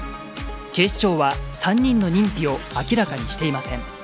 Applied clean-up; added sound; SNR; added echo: none; none; none; none.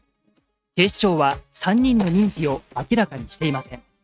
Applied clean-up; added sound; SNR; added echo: neural mask model RNNoise.